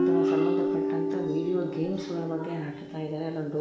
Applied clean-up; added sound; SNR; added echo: none; Guitar; -3 dB; reverberation time 0.7 s.